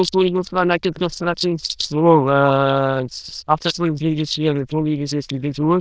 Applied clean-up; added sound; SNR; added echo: neural diffusion model UNIVERSE++.